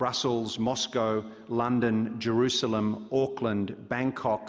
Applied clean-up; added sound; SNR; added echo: none; none; none; none.